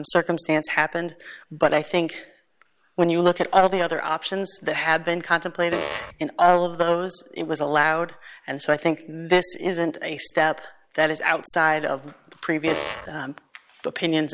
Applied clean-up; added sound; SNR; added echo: none; Fart; 6 dB; none.